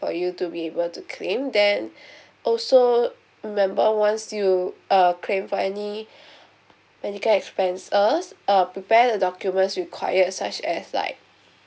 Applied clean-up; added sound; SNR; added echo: none; none; none; none.